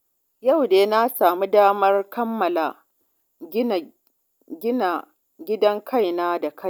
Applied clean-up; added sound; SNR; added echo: none; none; none; none.